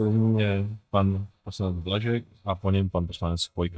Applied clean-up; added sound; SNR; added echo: neural mask model DeepFilterNet 3.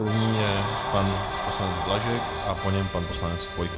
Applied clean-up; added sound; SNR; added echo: none; Accordion + Sliding door; 2 dB; none.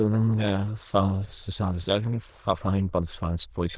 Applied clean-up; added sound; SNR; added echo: neural diffusion model UNIVERSE++.